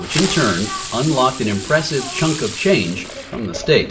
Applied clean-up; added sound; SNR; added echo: none; Fireworks; 10 dB; reverberation time 0.8 s.